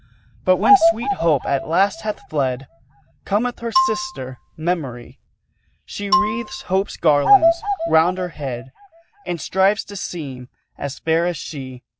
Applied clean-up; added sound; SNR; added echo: none; Marimba, xylophone + Bird vocalization, bird call, bird song; 0 dB; none.